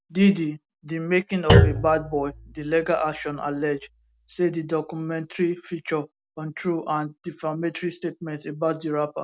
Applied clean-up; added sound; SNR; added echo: none; Thump, thud; -1 dB; none.